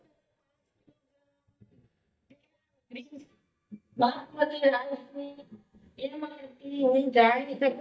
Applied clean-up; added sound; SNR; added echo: neural mask model DeepFilterNet 3.